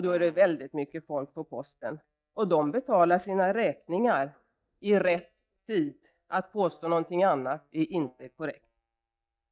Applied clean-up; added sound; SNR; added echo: neural mask model DeepFilterNet 3.